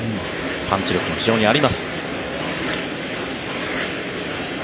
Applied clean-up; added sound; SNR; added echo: none; none; none; none.